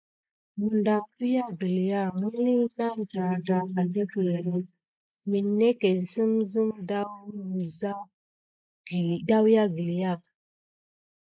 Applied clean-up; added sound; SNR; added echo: neural mask model Resemble Enhance denoiser.